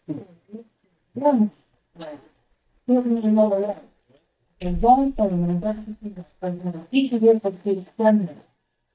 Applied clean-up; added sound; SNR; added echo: neural mask model DeepFilterNet 3.